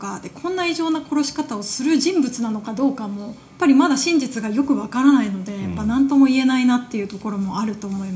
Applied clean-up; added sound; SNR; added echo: none; none; none; reverberation time 0.4 s.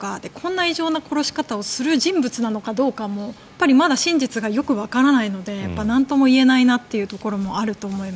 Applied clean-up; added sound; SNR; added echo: none; none; none; none.